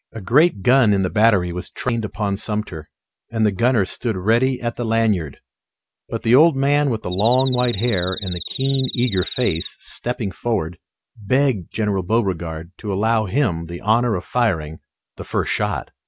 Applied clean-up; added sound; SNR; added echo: none; Cricket; 10 dB; none.